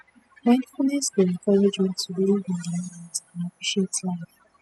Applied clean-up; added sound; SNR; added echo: classical method spectral subtraction.